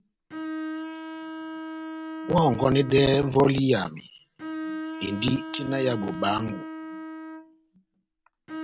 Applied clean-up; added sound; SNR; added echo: none; Bowed string instrument; 10 dB; none.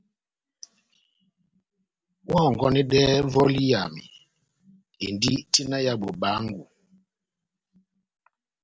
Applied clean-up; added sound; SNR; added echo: none; none; none; none.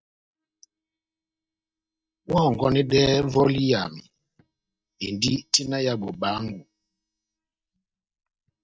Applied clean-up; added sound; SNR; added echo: neural mask model DeepFilterNet 3.